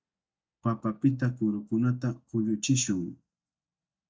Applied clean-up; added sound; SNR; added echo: neural mask model DeepFilterNet 3.